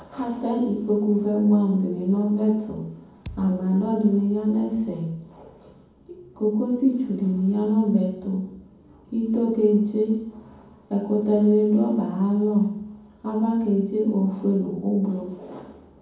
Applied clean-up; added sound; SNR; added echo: none; Thump, thud; 20 dB; reverberation time 1.2 s.